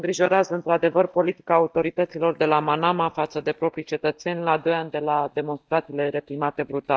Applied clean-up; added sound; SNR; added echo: neural mask model DeepFilterNet 3.